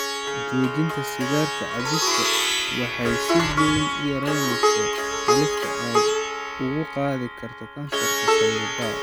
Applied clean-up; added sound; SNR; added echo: none; Plucked string instrument; -4 dB; none.